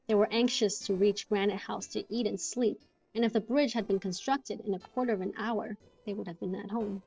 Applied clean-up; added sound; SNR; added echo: neural separator model SepFormer DNS4.